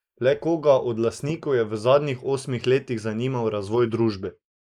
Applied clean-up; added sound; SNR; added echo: neural mask model Resemble Enhance denoiser.